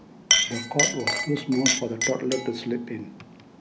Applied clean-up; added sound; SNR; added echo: none; Chink, clink; -1 dB; none.